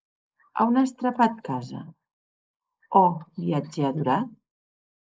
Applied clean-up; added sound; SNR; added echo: neural mask model Resemble Enhance denoiser.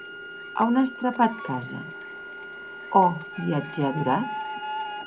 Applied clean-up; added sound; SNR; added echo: none; Printer + Wind instrument, woodwind instrument; 10 dB; none.